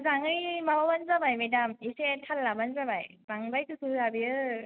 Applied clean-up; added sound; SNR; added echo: none; none; none; none.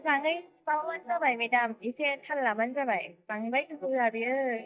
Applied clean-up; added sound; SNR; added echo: neural mask model DeepFilterNet 3.